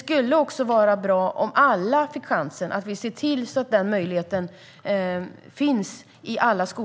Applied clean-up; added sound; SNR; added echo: none; none; none; none.